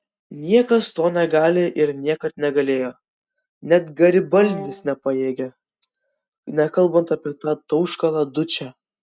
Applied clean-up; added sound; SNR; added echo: neural mask model RNNoise.